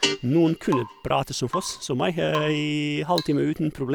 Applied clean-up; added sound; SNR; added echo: none; Guitar + Drip / Water tap, faucet / Rain; 10 dB; none.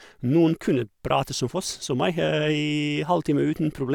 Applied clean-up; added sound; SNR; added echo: none; none; none; none.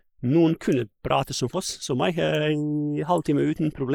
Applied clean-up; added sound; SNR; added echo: neural mask model Resemble Enhance denoiser.